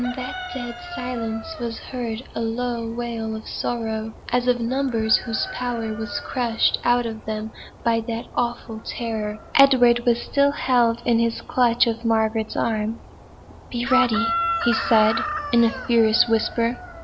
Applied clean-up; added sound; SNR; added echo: none; Chicken, rooster; 10 dB; none.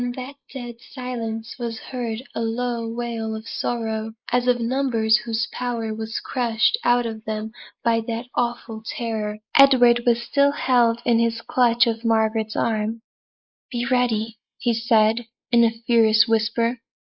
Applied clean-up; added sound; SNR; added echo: neural mask model Resemble Enhance denoiser.